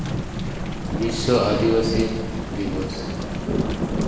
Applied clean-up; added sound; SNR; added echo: none; Thunder / Rain; 0 dB; reverberation time 1.2 s.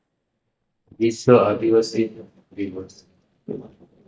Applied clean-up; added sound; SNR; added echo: neural mask model DeepFilterNet 3.